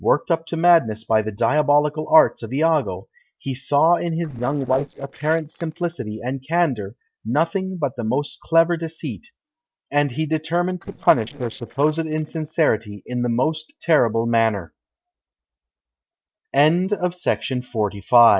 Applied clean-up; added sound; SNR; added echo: neural separator model SepFormer DNS4.